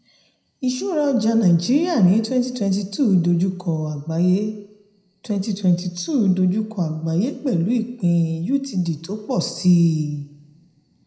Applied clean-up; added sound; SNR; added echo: none; none; none; reverberation time 0.8 s.